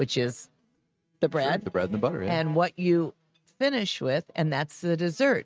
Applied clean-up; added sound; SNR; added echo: neural mask model RNNoise.